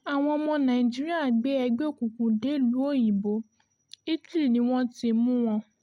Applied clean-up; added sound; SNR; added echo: none; none; none; none.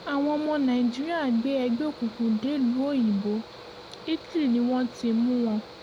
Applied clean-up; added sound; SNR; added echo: none; Mechanical fan; 17 dB; none.